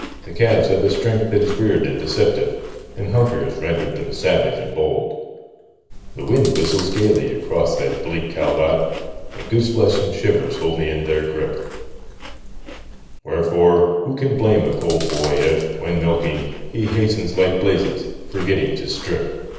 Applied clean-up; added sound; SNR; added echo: none; Chewing, mastication; 12 dB; reverberation time 1.1 s.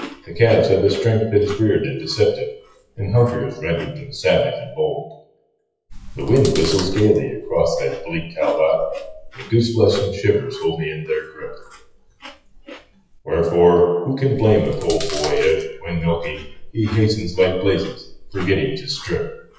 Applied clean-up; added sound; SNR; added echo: classical method WPE with log-MMSE.